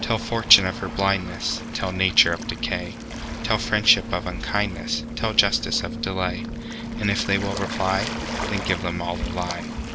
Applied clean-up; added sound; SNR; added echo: none; Waves, surf; 6 dB; none.